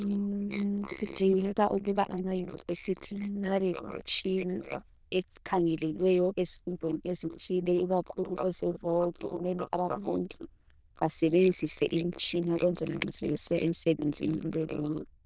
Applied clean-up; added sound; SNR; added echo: neural diffusion model UNIVERSE++.